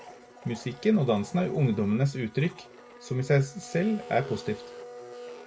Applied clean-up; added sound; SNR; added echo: none; Domestic sounds, home sounds; 17 dB; none.